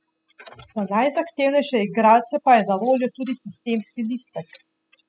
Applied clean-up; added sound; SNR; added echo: classical method spectral subtraction.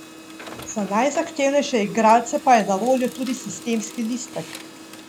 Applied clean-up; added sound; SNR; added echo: none; Printer; 17 dB; none.